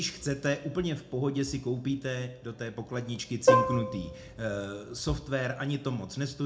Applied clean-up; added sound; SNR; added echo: none; Plucked string instrument; -4 dB; reverberation time 0.3 s.